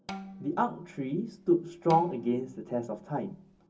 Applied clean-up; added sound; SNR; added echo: none; Bowed string instrument; 16 dB; reverberation time 0.4 s.